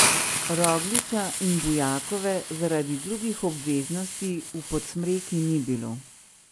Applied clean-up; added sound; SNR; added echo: none; Hiss; 1 dB; none.